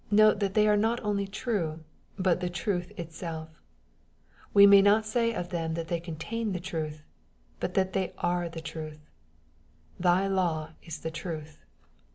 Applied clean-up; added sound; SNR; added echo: none; none; none; none.